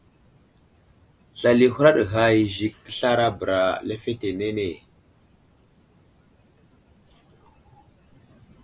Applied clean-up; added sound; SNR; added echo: none; none; none; none.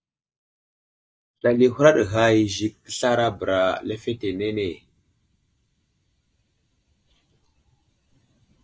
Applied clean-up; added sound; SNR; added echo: neural mask model DeepFilterNet 3.